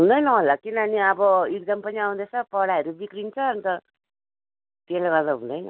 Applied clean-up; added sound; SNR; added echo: none; none; none; none.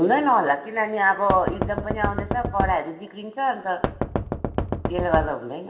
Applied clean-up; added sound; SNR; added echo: none; Knock; 3 dB; reverberation time 0.8 s.